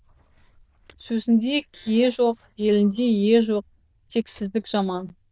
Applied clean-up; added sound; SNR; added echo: neural diffusion model UNIVERSE++.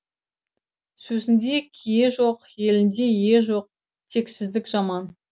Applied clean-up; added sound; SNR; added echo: none; none; none; none.